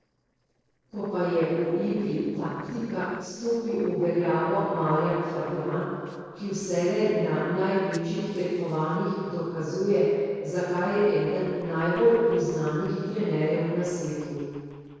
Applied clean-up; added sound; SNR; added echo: neural separator model SepFormer DNS4.